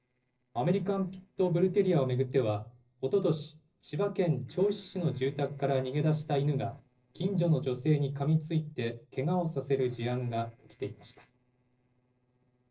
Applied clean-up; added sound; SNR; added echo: neural separator model SepFormer DNS4.